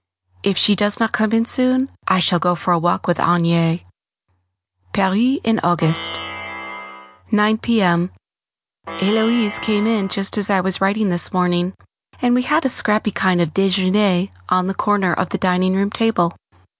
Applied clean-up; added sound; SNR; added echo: none; Plucked string instrument; 11 dB; none.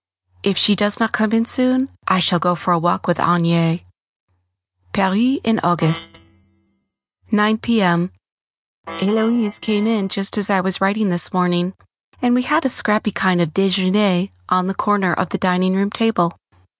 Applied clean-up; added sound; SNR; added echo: neural mask model RNNoise.